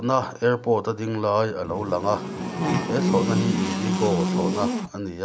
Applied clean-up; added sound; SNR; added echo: none; Buzz; 0 dB; none.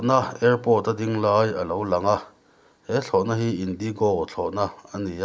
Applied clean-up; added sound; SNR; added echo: none; none; none; none.